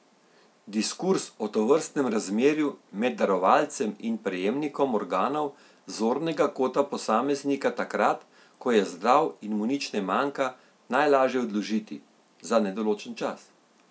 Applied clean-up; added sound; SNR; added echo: none; none; none; none.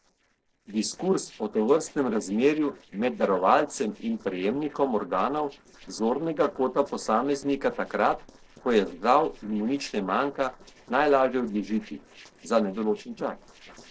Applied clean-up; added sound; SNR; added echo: neural separator model SepFormer DNS4.